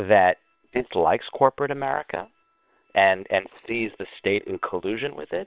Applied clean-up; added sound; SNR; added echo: neural separator model SepFormer WHAM!.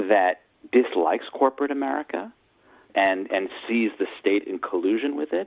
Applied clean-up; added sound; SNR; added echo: none; none; none; none.